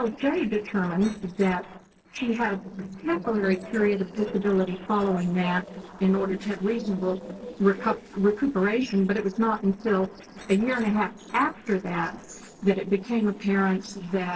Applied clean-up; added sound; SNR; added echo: neural separator model SepFormer DNS4.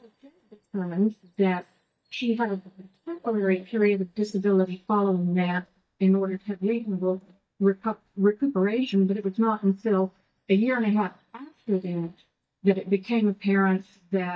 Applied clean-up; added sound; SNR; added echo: neural mask model DeepFilterNet 3.